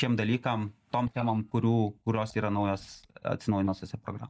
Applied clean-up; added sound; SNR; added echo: neural mask model DeepFilterNet 3.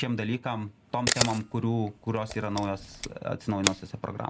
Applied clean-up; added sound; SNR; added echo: none; Camera; 3 dB; none.